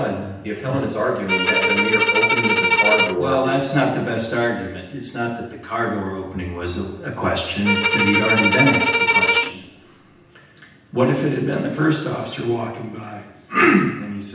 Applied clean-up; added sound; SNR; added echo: none; Bowed string instrument; -2 dB; reverberation time 0.9 s.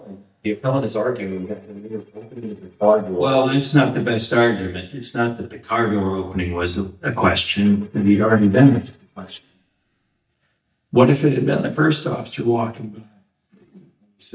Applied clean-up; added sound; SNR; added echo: neural mask model DeepFilterNet 3.